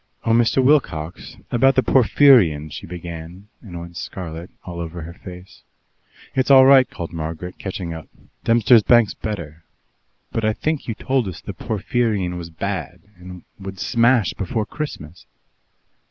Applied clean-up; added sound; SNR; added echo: none; none; none; none.